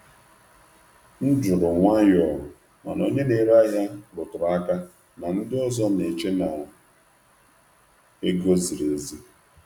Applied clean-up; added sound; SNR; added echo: none; none; none; none.